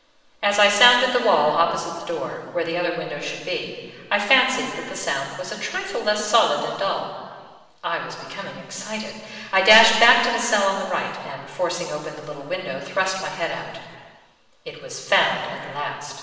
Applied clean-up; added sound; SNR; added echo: none; none; none; reverberation time 1.6 s.